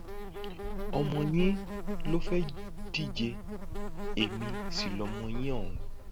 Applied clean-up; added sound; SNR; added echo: none; Insect; -1 dB; none.